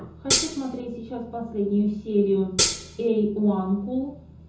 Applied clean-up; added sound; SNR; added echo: none; Hi-hat; -1 dB; reverberation time 0.5 s.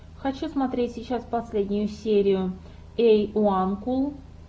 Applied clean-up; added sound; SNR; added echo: none; none; none; none.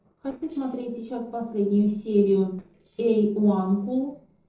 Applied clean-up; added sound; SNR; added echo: neural separator model SepFormer DNS4.